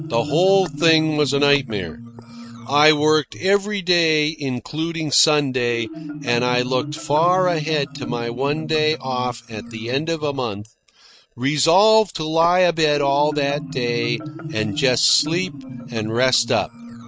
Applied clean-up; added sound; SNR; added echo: neural mask model RNNoise.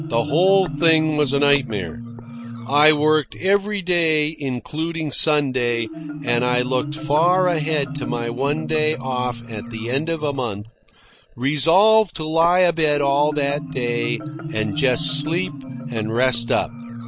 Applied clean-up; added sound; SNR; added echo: none; Marimba, xylophone; 11 dB; none.